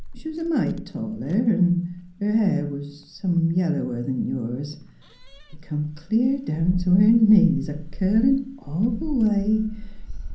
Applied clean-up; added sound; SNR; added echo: none; Keys jangling; 13 dB; reverberation time 0.6 s.